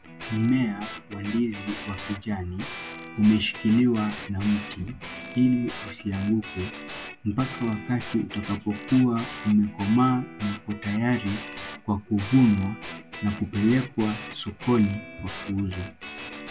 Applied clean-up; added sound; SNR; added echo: none; Guitar; 13 dB; none.